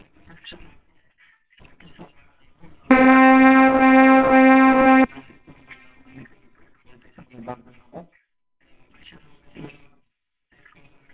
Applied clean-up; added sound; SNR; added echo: neural separator model SepFormer WHAMR!.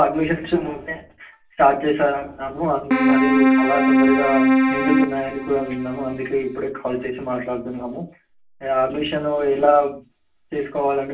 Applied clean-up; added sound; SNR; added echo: none; Keyboard (musical); -4 dB; reverberation time 0.3 s.